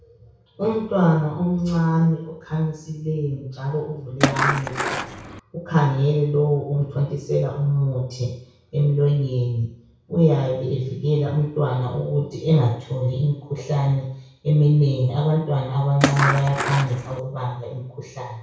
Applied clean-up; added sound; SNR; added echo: none; Skateboard; 2 dB; reverberation time 0.6 s.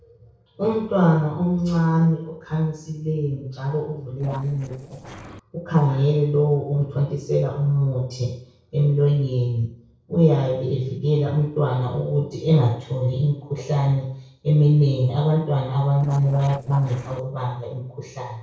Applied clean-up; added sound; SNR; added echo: neural separator model SepFormer DNS4.